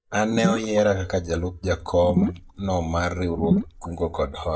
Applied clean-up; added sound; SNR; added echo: neural mask model DeepFilterNet 3.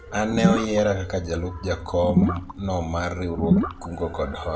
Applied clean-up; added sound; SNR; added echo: none; Gurgling / Liquid; 0 dB; reverberation time 0.3 s.